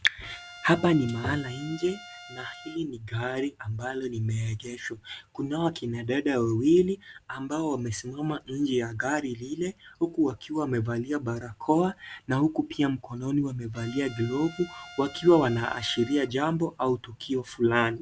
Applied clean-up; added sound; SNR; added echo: none; Trumpet; 18 dB; none.